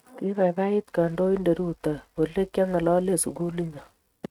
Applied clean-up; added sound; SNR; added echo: neural mask model RNNoise.